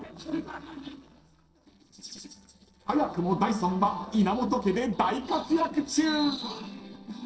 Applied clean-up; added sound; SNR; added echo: neural separator model SepFormer DNS4.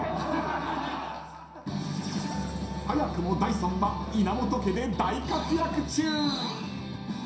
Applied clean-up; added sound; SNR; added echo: none; Musical instrument; 10 dB; reverberation time 0.7 s.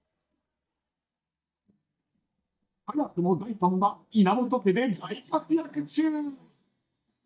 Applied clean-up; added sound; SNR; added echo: neural mask model DeepFilterNet 3.